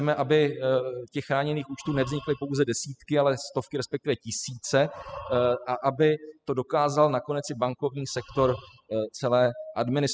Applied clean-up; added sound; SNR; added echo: classical method spectral subtraction.